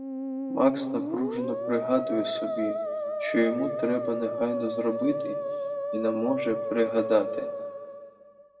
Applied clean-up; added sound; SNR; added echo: none; Musical instrument; 2 dB; reverberation time 1.1 s.